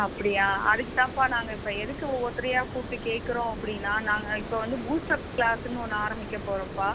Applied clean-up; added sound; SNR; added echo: none; Water; 9 dB; none.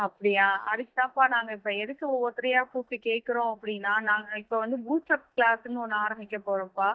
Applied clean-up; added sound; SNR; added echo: neural mask model DeepFilterNet 3.